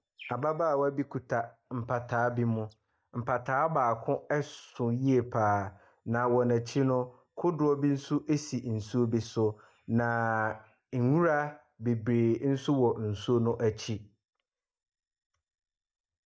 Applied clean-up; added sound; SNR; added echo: neural mask model DeepFilterNet 3.